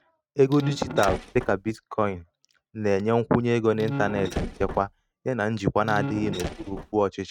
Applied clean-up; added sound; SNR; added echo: neural mask model RNNoise.